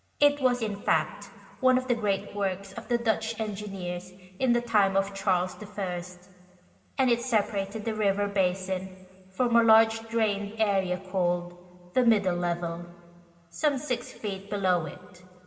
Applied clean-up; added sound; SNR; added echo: none; none; none; reverberation time 1.8 s.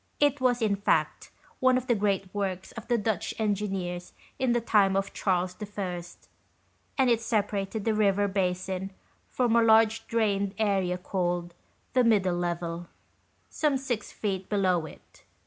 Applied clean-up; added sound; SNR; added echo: none; none; none; none.